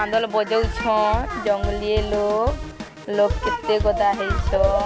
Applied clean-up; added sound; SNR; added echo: none; Drum kit; 6 dB; none.